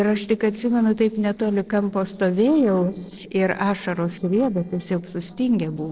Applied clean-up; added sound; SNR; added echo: neural separator model SepFormer DNS4.